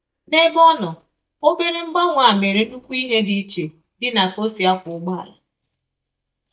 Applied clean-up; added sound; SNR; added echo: neural mask model DeepFilterNet 3.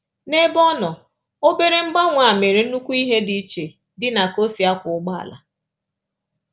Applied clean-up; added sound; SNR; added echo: none; none; none; none.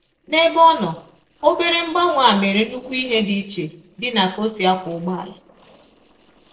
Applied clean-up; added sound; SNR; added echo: neural separator model SepFormer DNS4.